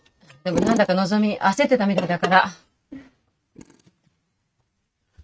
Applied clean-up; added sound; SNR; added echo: neural mask model RNNoise.